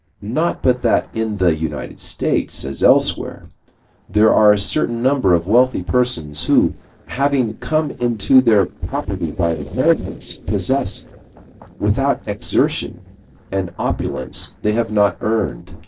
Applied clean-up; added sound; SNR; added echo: neural separator model SepFormer DNS4.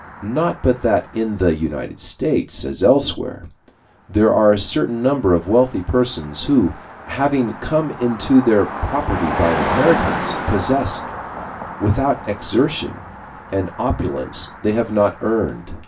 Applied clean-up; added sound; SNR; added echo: none; Car passing by; 10 dB; reverberation time 0.2 s.